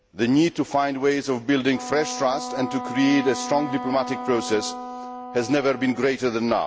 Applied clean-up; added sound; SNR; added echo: none; Wind instrument, woodwind instrument; 11 dB; none.